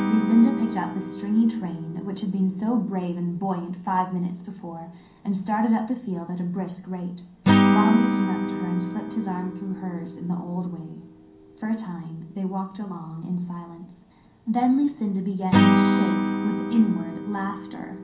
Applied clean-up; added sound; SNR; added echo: none; Acoustic guitar / Strum; 1 dB; reverberation time 0.6 s.